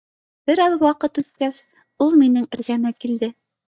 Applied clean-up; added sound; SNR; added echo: neural mask model DeepFilterNet 3.